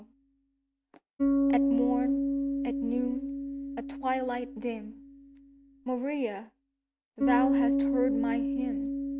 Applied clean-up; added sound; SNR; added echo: none; Bass guitar; -5 dB; none.